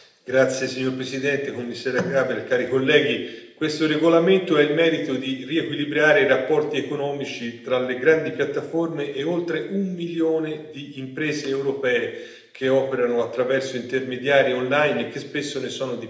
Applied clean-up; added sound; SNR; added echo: none; none; none; reverberation time 0.8 s.